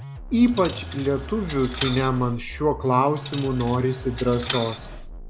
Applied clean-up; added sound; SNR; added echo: none; Coin (dropping) + Musical instrument; 10 dB; none.